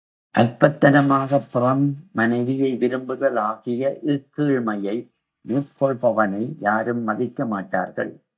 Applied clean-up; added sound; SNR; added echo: neural mask model DeepFilterNet 3.